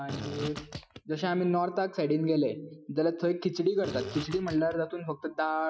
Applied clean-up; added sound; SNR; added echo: classical method Wiener filter.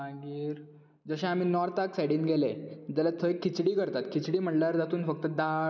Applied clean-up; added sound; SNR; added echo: none; none; none; none.